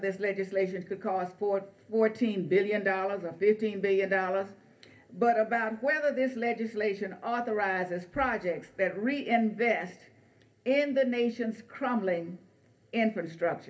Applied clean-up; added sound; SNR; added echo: none; none; none; reverberation time 0.3 s.